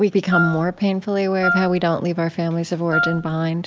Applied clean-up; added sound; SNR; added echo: none; Wind instrument, woodwind instrument; 4 dB; none.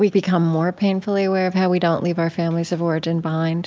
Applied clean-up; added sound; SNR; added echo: none; none; none; none.